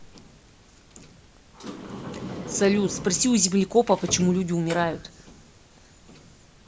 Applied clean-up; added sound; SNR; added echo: none; Sliding door; 13 dB; none.